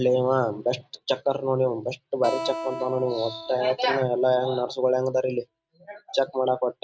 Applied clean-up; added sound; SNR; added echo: neural mask model RNNoise.